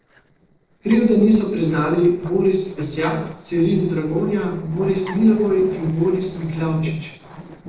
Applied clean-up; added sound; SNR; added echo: neural separator model SepFormer DNS4.